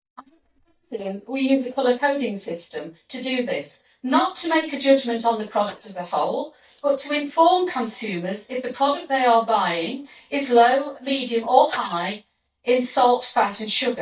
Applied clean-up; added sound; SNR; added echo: neural mask model DeepFilterNet 3.